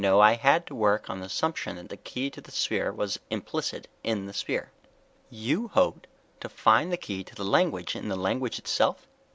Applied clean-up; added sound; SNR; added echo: none; none; none; none.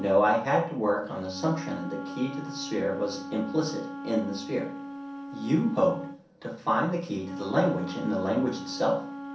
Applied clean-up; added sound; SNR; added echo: none; Wind instrument, woodwind instrument; 11 dB; reverberation time 0.6 s.